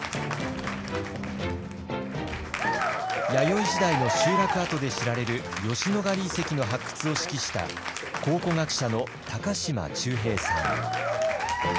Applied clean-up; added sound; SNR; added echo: none; Applause / Cheering + Brass instrument; 2 dB; none.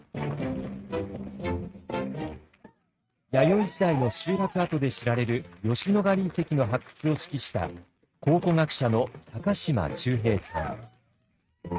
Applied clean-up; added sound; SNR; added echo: neural mask model RNNoise.